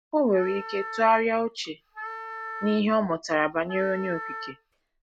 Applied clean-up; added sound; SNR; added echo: none; Wind instrument, woodwind instrument; 12 dB; none.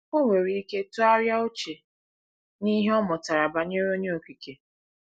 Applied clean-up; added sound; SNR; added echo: none; none; none; none.